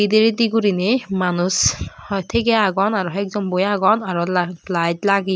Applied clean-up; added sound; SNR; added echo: none; none; none; none.